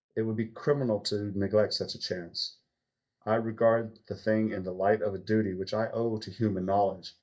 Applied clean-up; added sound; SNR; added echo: neural mask model DeepFilterNet 3.